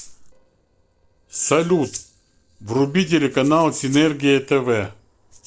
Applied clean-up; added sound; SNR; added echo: neural separator model SepFormer DNS4.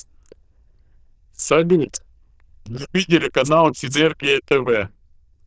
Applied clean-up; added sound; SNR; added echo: neural diffusion model UNIVERSE++.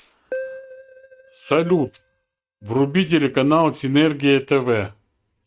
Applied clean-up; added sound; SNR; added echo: neural mask model RNNoise.